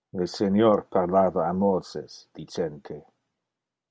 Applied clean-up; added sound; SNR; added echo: none; none; none; none.